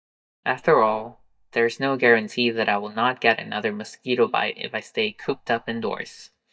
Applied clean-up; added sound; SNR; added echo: neural mask model DeepFilterNet 3.